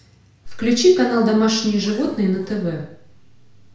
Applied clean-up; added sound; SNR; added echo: none; Zipper (clothing); 19 dB; reverberation time 0.5 s.